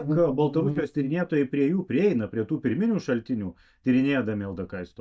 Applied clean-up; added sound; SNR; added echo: neural mask model DeepFilterNet 3.